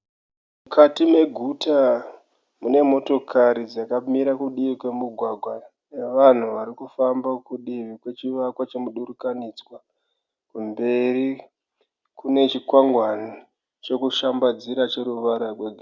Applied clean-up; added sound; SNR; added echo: none; none; none; none.